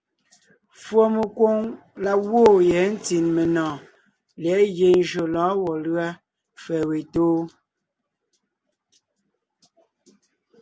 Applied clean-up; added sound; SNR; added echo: none; none; none; none.